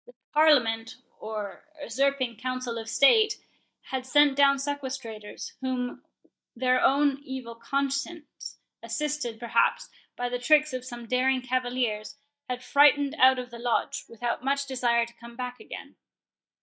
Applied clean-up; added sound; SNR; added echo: neural mask model DeepFilterNet 3.